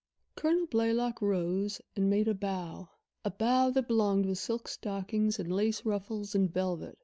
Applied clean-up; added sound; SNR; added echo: none; none; none; none.